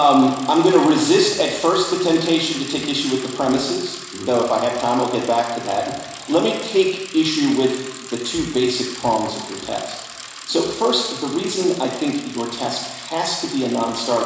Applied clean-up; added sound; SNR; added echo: none; Bicycle; 16 dB; reverberation time 1.0 s.